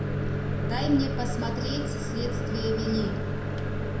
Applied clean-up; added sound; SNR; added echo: none; Microwave oven; -3 dB; reverberation time 0.6 s.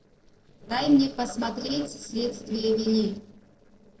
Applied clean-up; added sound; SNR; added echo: neural separator model SepFormer DNS4.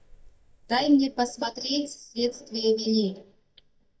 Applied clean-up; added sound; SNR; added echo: neural mask model DeepFilterNet 3.